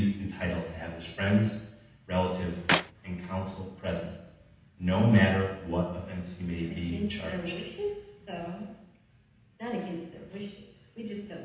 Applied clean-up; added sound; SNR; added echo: none; Clapping; 1 dB; reverberation time 0.9 s.